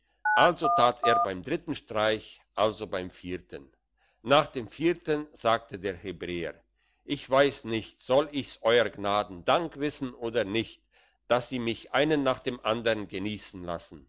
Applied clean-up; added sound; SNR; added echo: none; Telephone; -3 dB; none.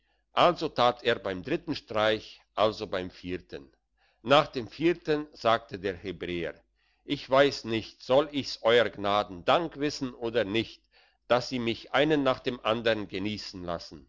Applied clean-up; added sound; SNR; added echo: none; none; none; none.